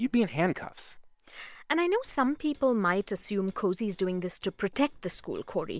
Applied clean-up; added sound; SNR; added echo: neural separator model SepFormer WHAM!.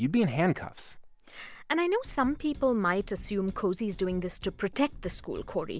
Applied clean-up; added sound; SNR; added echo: none; Drum kit; 17 dB; none.